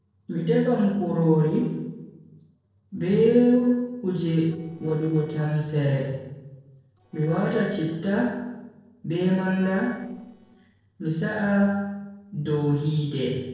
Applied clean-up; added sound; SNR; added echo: neural separator model SepFormer DNS4.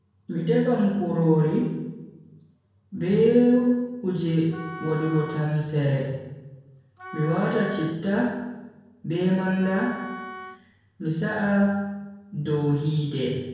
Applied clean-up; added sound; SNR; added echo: none; Wind instrument, woodwind instrument; 16 dB; reverberation time 1.0 s.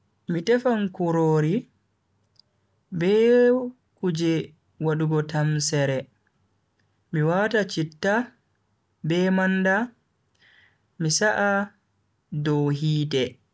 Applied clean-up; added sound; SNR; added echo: none; none; none; none.